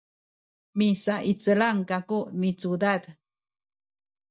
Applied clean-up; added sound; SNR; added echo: neural mask model DeepFilterNet 3.